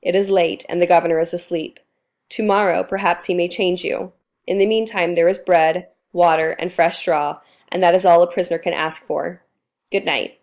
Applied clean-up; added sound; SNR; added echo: neural mask model Resemble Enhance denoiser.